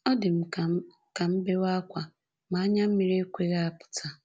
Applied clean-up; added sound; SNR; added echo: none; none; none; none.